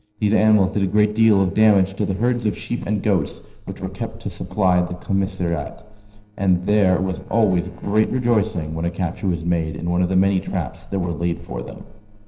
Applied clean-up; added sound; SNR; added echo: neural separator model SepFormer DNS4.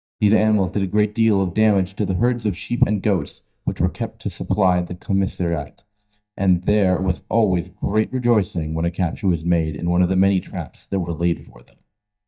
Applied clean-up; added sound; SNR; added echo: neural mask model DeepFilterNet 3.